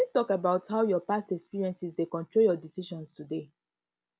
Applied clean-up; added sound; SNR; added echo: none; none; none; none.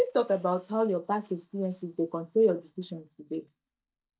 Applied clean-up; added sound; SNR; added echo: neural mask model DeepFilterNet 3.